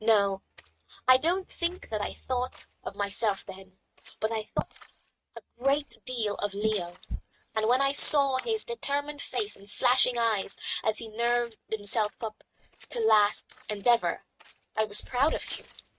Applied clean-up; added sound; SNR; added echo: neural mask model RNNoise.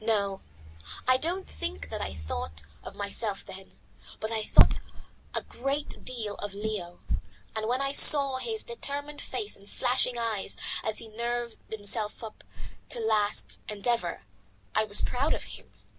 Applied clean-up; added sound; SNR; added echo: none; none; none; none.